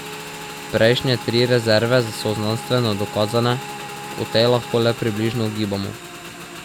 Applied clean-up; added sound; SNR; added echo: none; Motorcycle / Engine; 12 dB; none.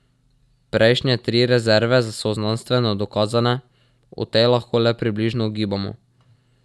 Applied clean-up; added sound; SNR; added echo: none; none; none; none.